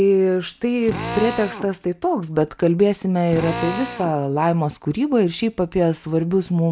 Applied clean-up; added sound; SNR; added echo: none; Drill; 10 dB; none.